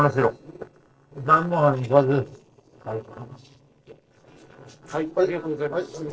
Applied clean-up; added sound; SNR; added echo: neural separator model SepFormer DNS4.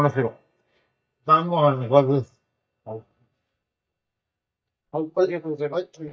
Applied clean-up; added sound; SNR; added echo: neural mask model DeepFilterNet 3.